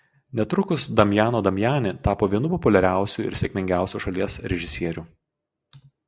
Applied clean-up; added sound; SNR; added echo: none; none; none; none.